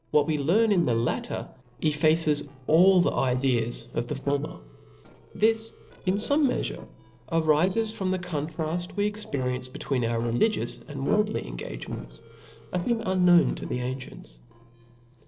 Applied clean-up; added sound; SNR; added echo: neural separator model SepFormer DNS4.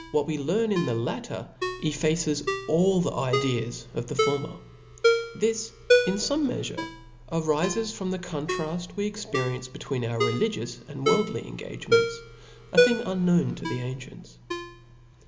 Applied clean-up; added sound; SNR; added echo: none; Ringtone; 2 dB; none.